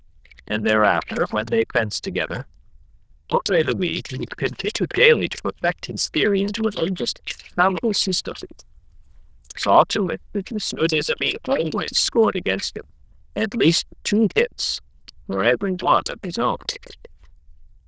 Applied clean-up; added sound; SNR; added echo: neural diffusion model UNIVERSE++.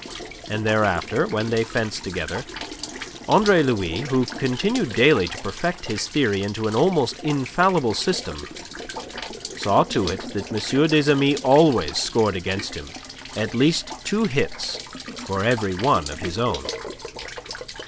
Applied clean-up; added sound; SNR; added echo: none; Rain + Water tap, faucet; 12 dB; none.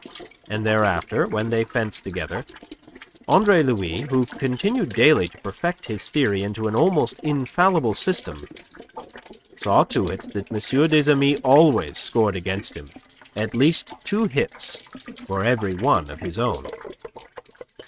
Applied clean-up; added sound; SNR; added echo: neural mask model RNNoise.